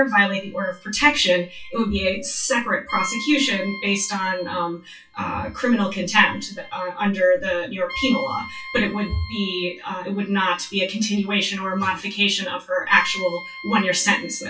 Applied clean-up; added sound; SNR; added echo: classical method WPE with log-MMSE.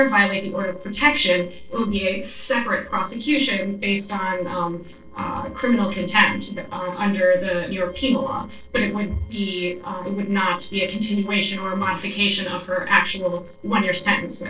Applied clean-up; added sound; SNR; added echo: neural separator model SepFormer DNS4.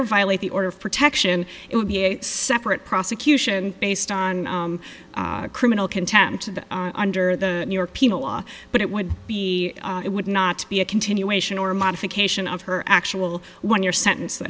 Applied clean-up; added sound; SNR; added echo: none; none; none; none.